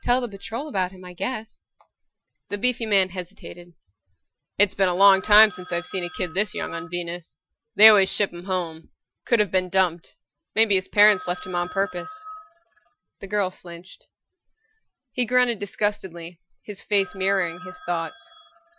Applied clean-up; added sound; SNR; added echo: classical method Wiener filter.